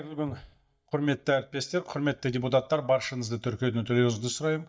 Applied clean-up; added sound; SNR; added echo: neural mask model DeepFilterNet 3.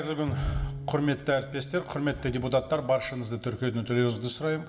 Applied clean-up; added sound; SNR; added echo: none; Bowed string instrument; 10 dB; reverberation time 0.8 s.